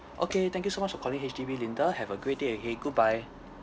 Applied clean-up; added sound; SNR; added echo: none; none; none; none.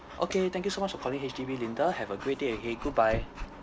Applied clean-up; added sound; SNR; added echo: none; Dog / Breathing; 13 dB; none.